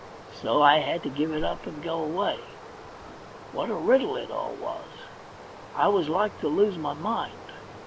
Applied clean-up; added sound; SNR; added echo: none; Stream; 16 dB; none.